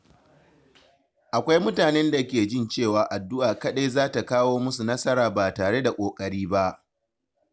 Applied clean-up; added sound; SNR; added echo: none; none; none; none.